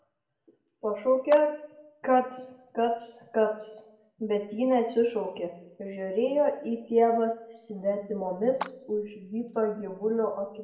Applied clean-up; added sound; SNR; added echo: none; Clapping; 15 dB; reverberation time 0.7 s.